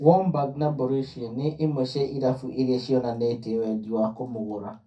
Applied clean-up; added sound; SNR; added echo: none; none; none; reverberation time 0.3 s.